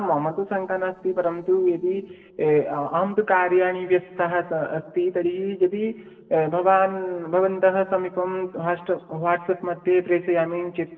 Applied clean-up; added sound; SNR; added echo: neural separator model SepFormer DNS4.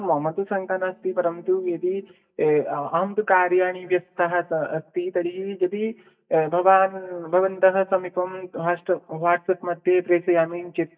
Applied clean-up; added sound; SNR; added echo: neural mask model DeepFilterNet 3.